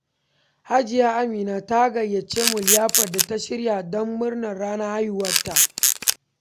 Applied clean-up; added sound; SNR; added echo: none; Camera; -3 dB; none.